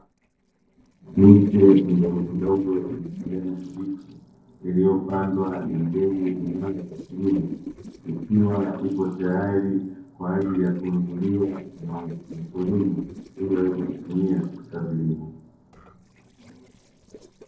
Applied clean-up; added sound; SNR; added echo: neural separator model SepFormer DNS4.